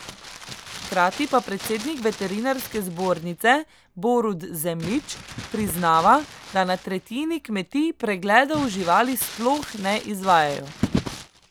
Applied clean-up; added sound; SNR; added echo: none; Crumpling, crinkling; 13 dB; none.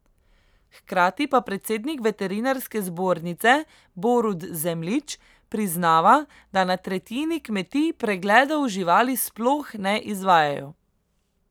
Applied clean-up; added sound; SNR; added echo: none; none; none; none.